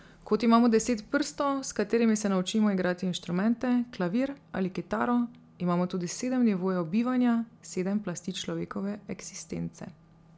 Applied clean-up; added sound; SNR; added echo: none; none; none; none.